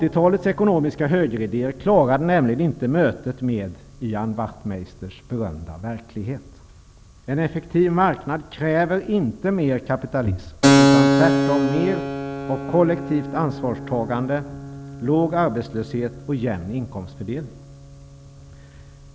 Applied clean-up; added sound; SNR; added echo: none; Keyboard (musical); 4 dB; none.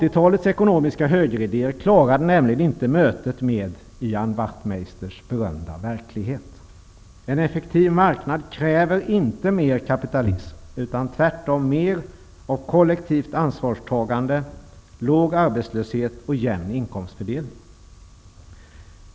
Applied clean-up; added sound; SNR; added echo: none; none; none; none.